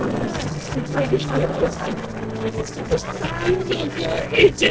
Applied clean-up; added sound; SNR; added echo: neural separator model SepFormer DNS4.